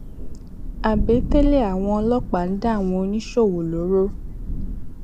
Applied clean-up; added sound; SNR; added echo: none; Thunder; 4 dB; none.